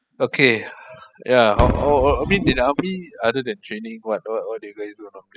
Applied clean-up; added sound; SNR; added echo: classical method spectral subtraction.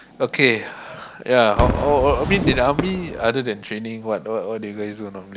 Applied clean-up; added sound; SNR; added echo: none; Whoosh, swoosh, swish / Fireworks; 7 dB; none.